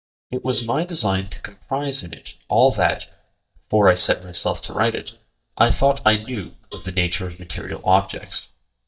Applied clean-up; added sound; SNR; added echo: neural mask model DeepFilterNet 3.